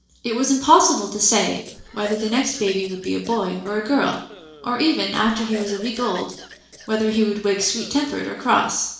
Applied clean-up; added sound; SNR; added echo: neural separator model SepFormer DNS4.